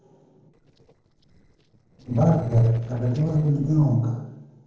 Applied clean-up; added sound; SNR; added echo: neural separator model SepFormer DNS4.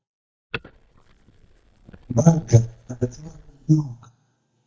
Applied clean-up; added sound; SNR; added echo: neural mask model DeepFilterNet 3.